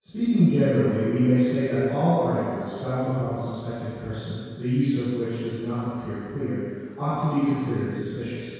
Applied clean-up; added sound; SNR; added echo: none; none; none; reverberation time 2.0 s.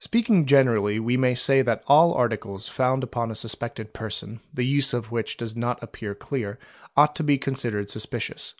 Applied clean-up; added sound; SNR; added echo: none; none; none; none.